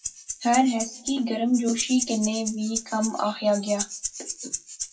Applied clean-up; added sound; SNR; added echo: classical method WPE with log-MMSE.